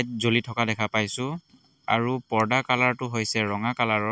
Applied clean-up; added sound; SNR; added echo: none; none; none; none.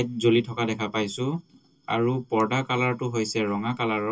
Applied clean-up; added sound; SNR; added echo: none; none; none; reverberation time 0.2 s.